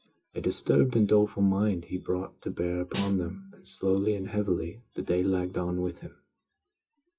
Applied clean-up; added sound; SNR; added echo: classical method WPE with log-MMSE.